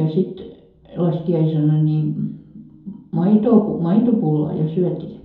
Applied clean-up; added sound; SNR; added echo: none; none; none; reverberation time 2.6 s.